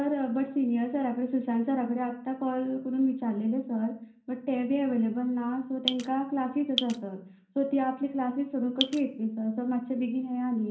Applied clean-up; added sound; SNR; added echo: none; Drip; 5 dB; reverberation time 0.6 s.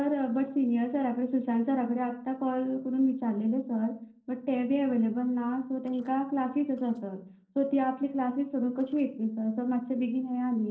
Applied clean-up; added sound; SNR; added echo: neural separator model SepFormer DNS4.